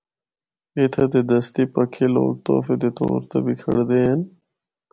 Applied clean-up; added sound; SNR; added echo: none; none; none; none.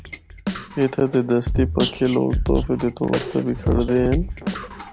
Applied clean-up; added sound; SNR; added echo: none; Drum kit; 4 dB; none.